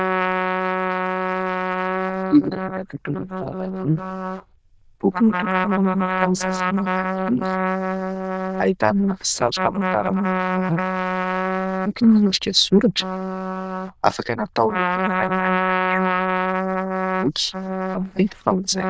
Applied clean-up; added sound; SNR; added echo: neural diffusion model UNIVERSE++.